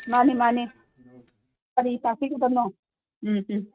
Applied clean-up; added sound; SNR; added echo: neural mask model RNNoise.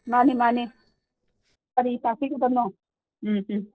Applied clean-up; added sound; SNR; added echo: neural separator model SepFormer DNS4.